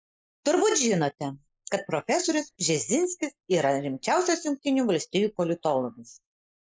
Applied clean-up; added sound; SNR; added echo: neural mask model Resemble Enhance denoiser.